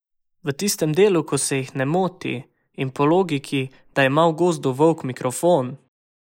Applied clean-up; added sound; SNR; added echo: neural mask model Resemble Enhance denoiser.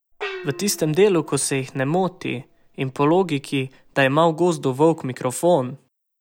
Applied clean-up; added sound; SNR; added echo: none; Gong; 19 dB; none.